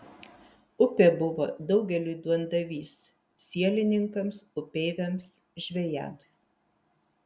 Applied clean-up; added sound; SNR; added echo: none; none; none; none.